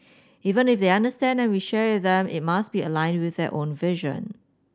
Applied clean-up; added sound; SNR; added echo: none; none; none; none.